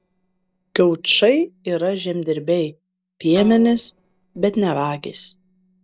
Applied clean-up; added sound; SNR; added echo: neural separator model SepFormer DNS4.